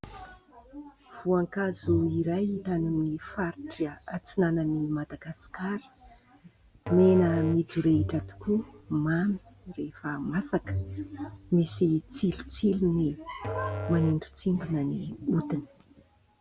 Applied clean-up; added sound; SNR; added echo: none; Musical instrument + Bowed string instrument; 10 dB; none.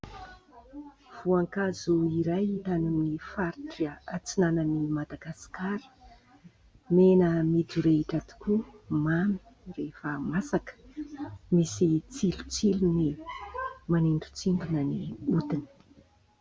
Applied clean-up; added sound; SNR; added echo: none; none; none; none.